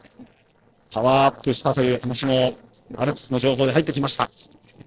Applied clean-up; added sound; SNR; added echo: neural separator model SepFormer DNS4.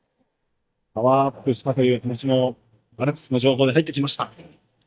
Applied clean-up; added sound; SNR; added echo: neural mask model DeepFilterNet 3.